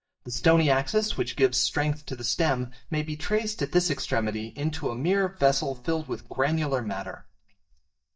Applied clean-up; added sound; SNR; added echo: neural mask model DeepFilterNet 3.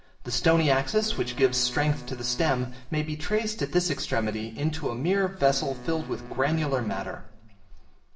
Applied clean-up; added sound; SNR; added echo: none; Wind instrument, woodwind instrument; 18 dB; reverberation time 1.4 s.